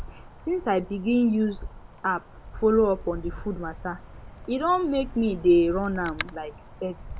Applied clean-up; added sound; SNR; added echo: none; Wind; 13 dB; none.